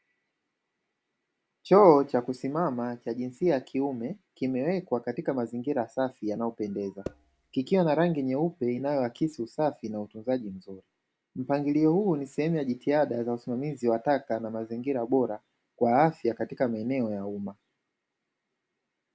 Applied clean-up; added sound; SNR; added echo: none; Percussion; 13 dB; none.